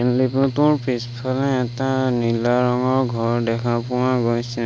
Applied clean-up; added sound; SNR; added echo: none; Mechanical fan; 11 dB; none.